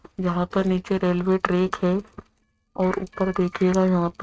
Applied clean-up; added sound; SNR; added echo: neural mask model RNNoise.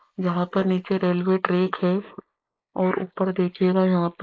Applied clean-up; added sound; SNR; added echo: neural mask model Resemble Enhance denoiser.